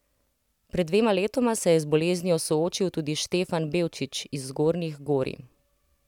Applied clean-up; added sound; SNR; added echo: none; none; none; none.